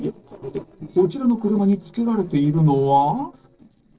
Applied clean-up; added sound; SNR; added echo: neural separator model SepFormer DNS4.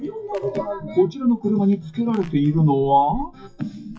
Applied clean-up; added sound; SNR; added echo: classical method WPE with log-MMSE.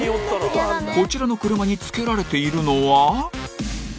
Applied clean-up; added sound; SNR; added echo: none; none; none; none.